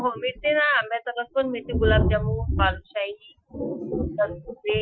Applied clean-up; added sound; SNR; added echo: classical method Wiener filter.